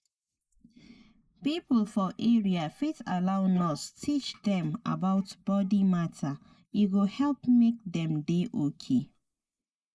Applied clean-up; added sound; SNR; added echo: neural mask model Resemble Enhance denoiser.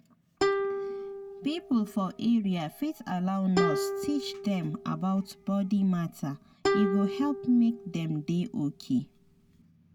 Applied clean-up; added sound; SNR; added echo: none; Plucked string instrument; 5 dB; none.